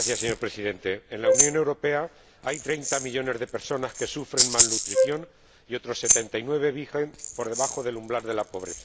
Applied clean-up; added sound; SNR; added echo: none; Wind instrument, woodwind instrument + Rattle (instrument); -2 dB; none.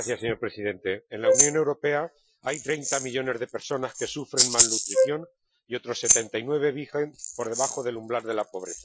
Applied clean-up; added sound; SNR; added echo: classical method Wiener filter.